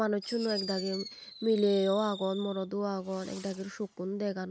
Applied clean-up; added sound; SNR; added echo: none; Fireworks; 14 dB; none.